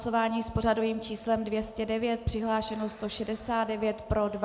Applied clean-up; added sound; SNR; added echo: none; none; none; none.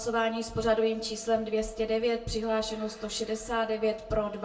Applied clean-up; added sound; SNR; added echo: none; none; none; reverberation time 0.2 s.